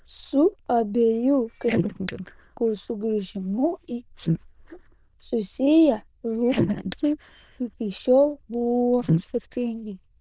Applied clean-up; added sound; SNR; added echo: neural diffusion model UNIVERSE++.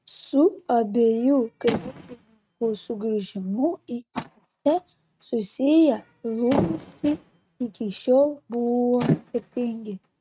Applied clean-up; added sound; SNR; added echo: neural mask model RNNoise.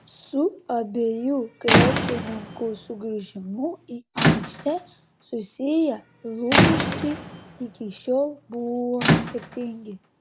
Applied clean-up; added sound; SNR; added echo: none; Squeak / Rattle / Slam; -2 dB; none.